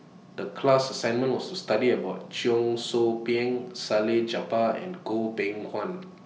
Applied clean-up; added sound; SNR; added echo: none; none; none; none.